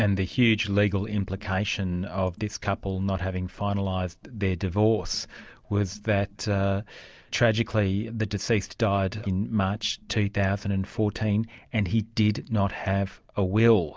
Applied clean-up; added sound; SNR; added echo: none; none; none; none.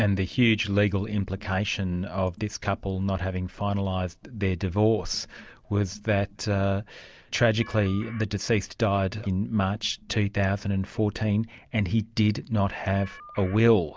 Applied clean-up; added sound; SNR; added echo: none; Telephone; 18 dB; none.